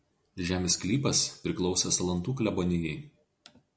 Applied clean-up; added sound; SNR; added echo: none; none; none; none.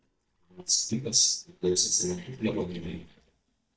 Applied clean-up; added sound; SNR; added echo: neural mask model DeepFilterNet 3.